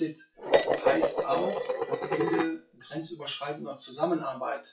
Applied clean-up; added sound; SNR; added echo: classical method WPE with log-MMSE.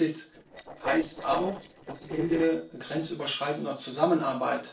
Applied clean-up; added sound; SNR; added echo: neural separator model SepFormer DNS4.